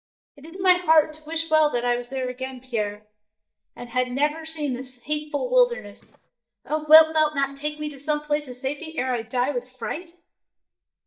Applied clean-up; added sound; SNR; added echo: neural mask model DeepFilterNet 3.